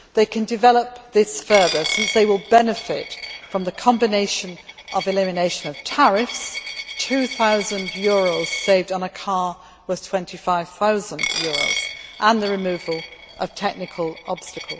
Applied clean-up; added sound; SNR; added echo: none; Coin (dropping); 10 dB; none.